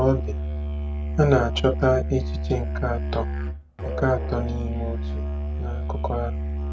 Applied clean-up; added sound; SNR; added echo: none; Musical instrument; 1 dB; none.